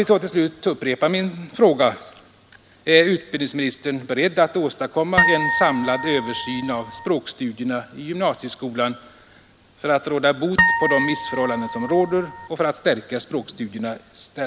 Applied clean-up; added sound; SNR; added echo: none; Harp; 1 dB; none.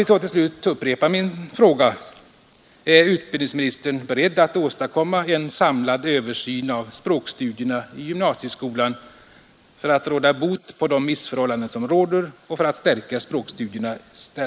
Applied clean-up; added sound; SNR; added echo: neural mask model Resemble Enhance denoiser.